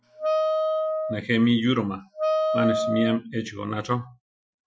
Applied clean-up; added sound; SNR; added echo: classical method Wiener filter.